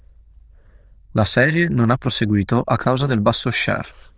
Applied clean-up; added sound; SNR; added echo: neural diffusion model UNIVERSE++.